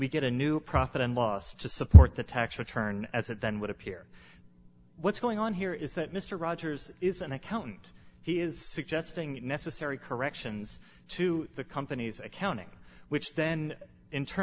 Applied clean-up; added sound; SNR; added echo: none; none; none; none.